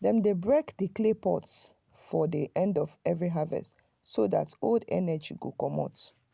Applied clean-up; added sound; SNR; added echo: none; none; none; none.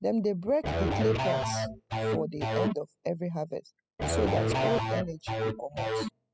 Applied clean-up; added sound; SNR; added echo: classical method spectral subtraction.